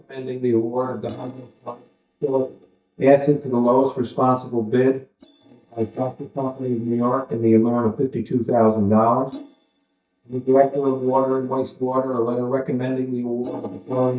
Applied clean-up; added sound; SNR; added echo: neural mask model DeepFilterNet 3.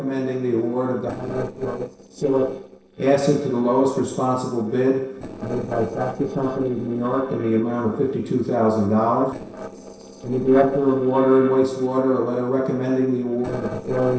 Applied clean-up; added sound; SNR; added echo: neural separator model SepFormer DNS4.